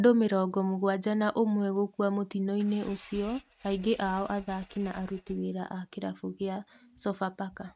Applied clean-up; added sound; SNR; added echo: neural mask model RNNoise.